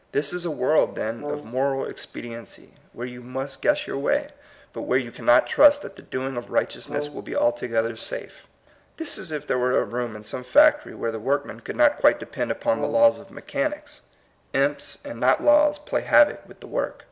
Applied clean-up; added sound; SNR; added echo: none; Brass instrument; 12 dB; none.